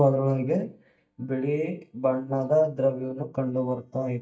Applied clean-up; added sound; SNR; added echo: neural mask model DeepFilterNet 3.